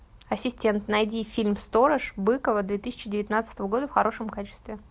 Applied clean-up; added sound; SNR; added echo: none; none; none; none.